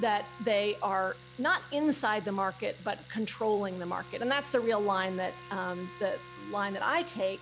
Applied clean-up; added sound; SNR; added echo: none; Domestic sounds, home sounds + Wind instrument, woodwind instrument; 18 dB; none.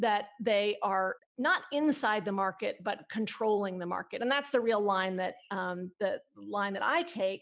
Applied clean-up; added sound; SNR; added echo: none; none; none; none.